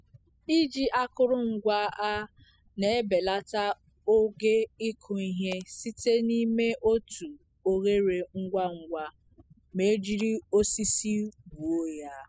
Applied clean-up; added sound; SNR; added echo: classical method spectral subtraction.